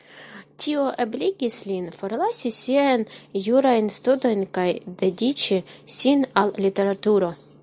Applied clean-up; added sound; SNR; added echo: none; none; none; none.